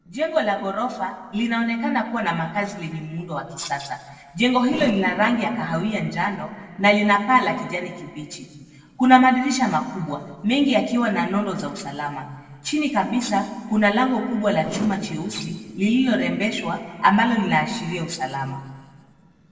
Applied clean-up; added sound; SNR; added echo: neural separator model SepFormer DNS4.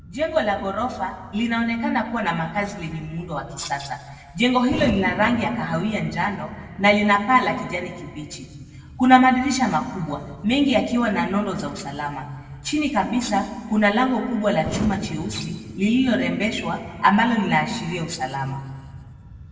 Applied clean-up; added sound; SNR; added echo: none; Explosion; 16 dB; reverberation time 1.4 s.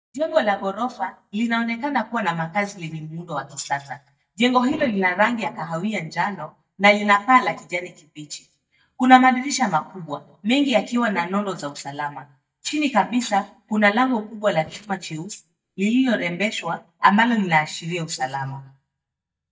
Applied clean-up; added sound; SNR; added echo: neural mask model DeepFilterNet 3.